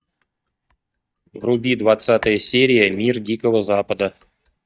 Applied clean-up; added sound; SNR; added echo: neural mask model DeepFilterNet 3.